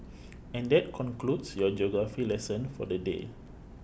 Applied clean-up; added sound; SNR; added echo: none; none; none; none.